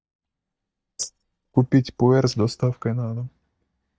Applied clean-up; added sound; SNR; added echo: neural mask model DeepFilterNet 3.